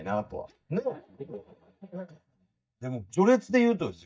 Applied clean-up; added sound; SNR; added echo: neural mask model DeepFilterNet 3.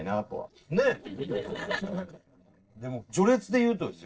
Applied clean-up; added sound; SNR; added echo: neural separator model SepFormer DNS4.